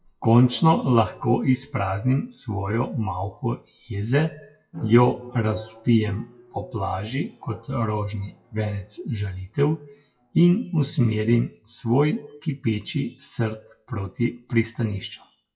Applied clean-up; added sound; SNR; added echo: classical method WPE with log-MMSE.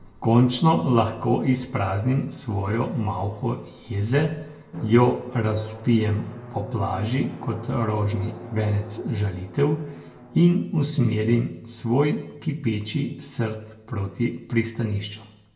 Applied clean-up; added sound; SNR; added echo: none; Drum; 19 dB; reverberation time 0.2 s.